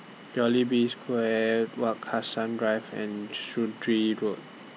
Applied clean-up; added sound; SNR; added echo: none; none; none; none.